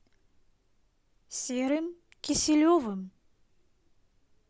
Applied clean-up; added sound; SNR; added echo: none; none; none; none.